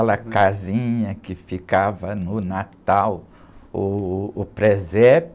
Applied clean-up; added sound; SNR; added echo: none; none; none; none.